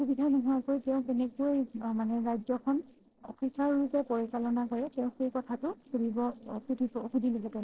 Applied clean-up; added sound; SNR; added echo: neural separator model SepFormer DNS4.